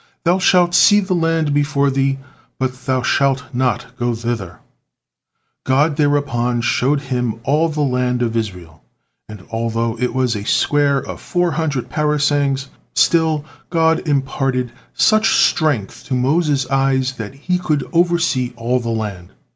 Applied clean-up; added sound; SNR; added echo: none; none; none; none.